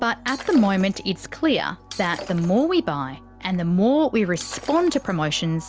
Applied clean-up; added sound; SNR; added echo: none; Shatter; 18 dB; none.